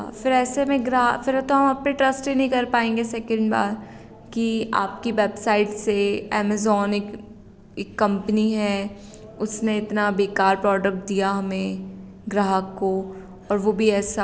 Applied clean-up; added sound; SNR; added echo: none; none; none; none.